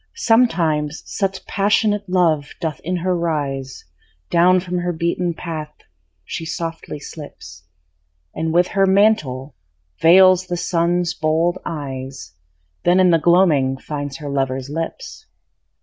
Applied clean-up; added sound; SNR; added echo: none; none; none; none.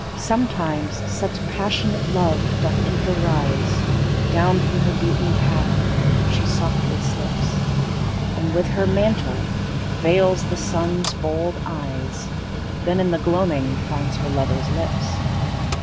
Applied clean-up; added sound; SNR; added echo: none; Mechanical fan; -3 dB; none.